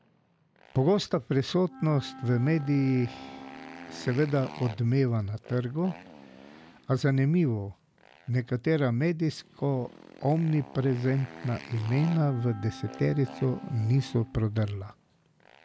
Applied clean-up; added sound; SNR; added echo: none; Wind instrument, woodwind instrument + Motorcycle; 19 dB; none.